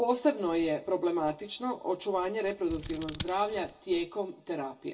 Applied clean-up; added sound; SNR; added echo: none; Scissors; 10 dB; reverberation time 0.2 s.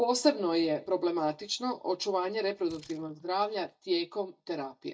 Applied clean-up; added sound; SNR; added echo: neural mask model DeepFilterNet 3.